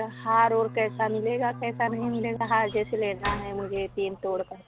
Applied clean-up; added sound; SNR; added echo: none; Slam + Bowed string instrument; 13 dB; none.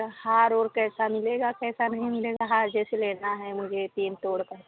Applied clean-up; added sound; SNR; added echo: none; none; none; none.